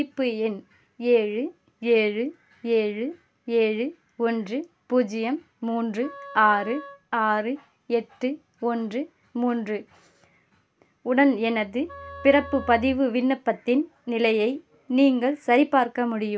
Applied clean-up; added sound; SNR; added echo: none; Wind instrument, woodwind instrument + Bowed string instrument; 17 dB; none.